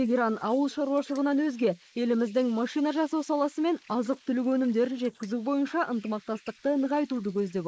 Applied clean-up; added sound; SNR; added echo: neural mask model Resemble Enhance denoiser.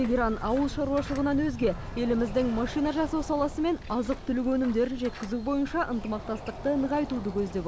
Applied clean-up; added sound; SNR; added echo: none; Bird vocalization, bird call, bird song + Door; 10 dB; none.